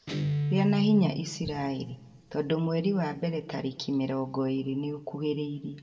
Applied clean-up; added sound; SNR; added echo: none; Guitar; 5 dB; reverberation time 0.9 s.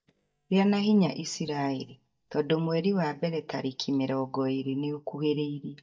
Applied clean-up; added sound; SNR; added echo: neural mask model DeepFilterNet 3.